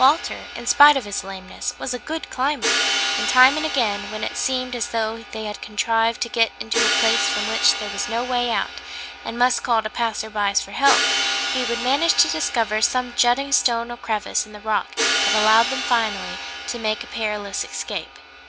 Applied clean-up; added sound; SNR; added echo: none; Hi-hat; 5 dB; none.